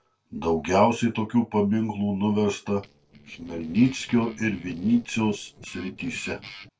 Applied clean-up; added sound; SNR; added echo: neural separator model SepFormer DNS4.